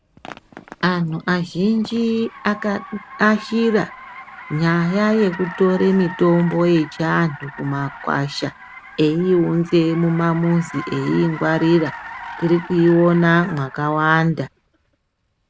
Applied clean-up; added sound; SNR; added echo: none; Car; 17 dB; none.